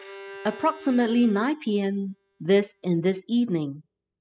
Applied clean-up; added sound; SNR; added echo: classical method spectral subtraction.